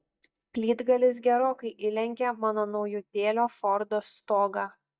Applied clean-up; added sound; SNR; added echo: neural mask model DeepFilterNet 3.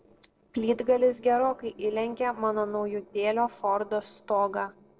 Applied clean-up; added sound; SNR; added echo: neural separator model SepFormer DNS4.